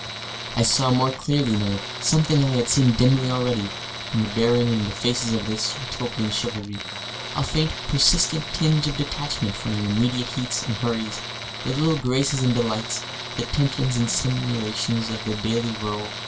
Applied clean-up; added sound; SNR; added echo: none; Tools; 9 dB; reverberation time 0.2 s.